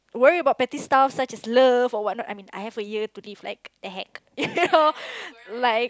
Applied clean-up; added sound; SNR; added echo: none; none; none; none.